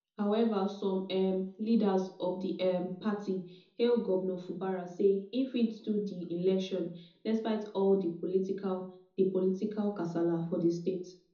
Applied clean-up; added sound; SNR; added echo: none; none; none; reverberation time 0.5 s.